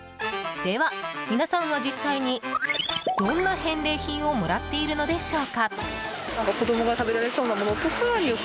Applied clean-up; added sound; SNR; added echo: none; none; none; none.